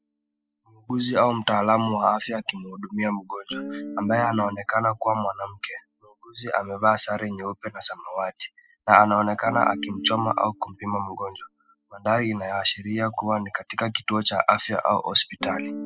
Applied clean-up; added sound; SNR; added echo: classical method spectral subtraction.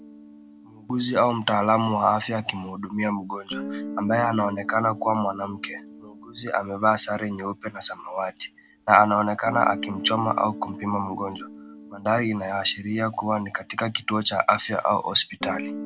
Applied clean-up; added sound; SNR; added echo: none; Guitar; 14 dB; none.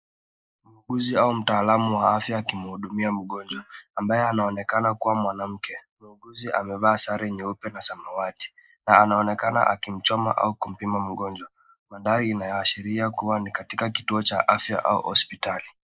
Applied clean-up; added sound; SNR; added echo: neural mask model Resemble Enhance denoiser.